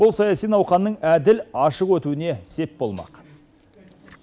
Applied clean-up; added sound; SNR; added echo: none; none; none; none.